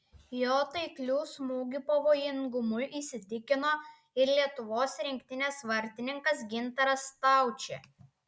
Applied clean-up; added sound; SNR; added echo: none; none; none; none.